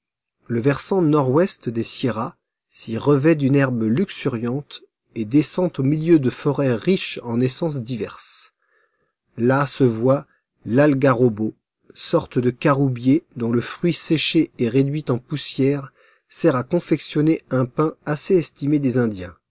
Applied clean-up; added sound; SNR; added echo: none; none; none; none.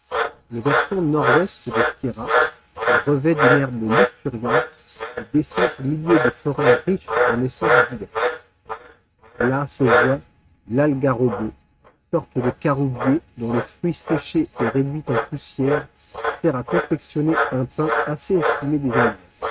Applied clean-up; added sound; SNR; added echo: neural mask model RNNoise.